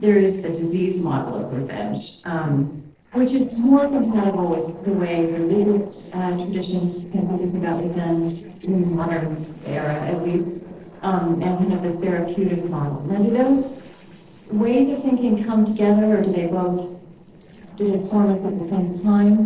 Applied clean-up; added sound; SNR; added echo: neural separator model SepFormer DNS4.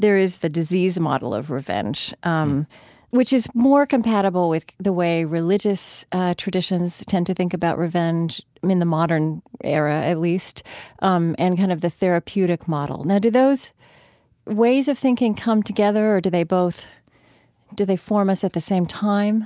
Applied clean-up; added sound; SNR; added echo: none; none; none; none.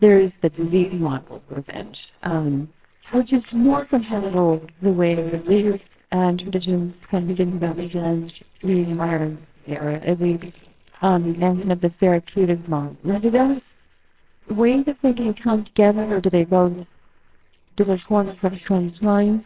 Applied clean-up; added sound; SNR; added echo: neural separator model SepFormer WHAMR!.